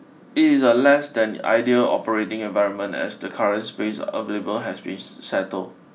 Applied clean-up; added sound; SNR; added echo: none; none; none; none.